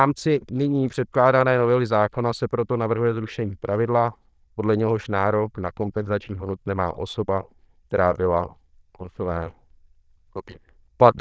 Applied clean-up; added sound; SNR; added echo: neural diffusion model UNIVERSE++.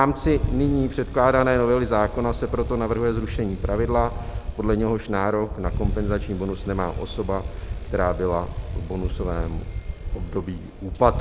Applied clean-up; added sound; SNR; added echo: none; Bicycle; 5 dB; none.